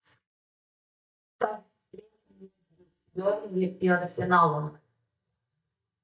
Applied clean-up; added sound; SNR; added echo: neural mask model DeepFilterNet 3.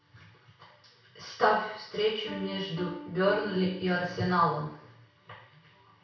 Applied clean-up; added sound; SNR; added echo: none; Piano; 18 dB; reverberation time 0.6 s.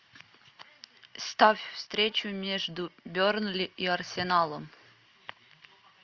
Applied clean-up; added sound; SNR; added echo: none; none; none; none.